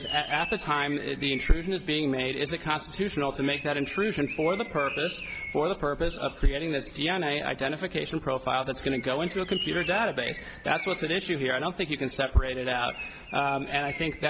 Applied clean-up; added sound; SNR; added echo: none; Bird; 12 dB; none.